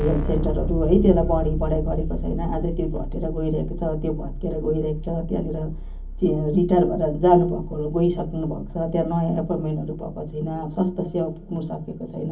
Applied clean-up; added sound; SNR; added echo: none; Keyboard (musical); 6 dB; reverberation time 0.3 s.